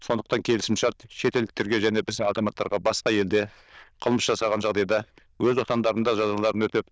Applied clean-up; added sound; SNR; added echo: neural diffusion model UNIVERSE++.